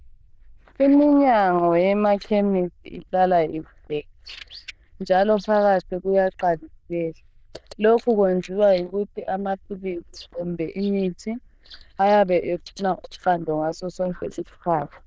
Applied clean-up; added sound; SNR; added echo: neural diffusion model UNIVERSE++.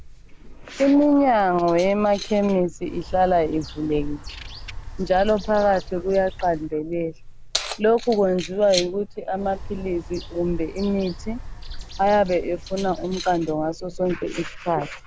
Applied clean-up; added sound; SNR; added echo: none; Bird + Keys jangling; 12 dB; none.